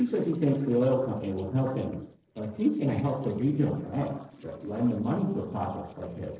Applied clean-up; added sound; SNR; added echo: neural separator model SepFormer DNS4.